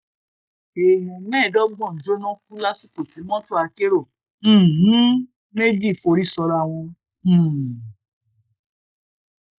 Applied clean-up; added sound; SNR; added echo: neural mask model Resemble Enhance denoiser.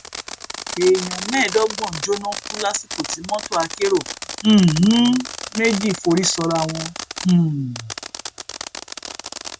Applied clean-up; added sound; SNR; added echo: none; Fireworks; 10 dB; none.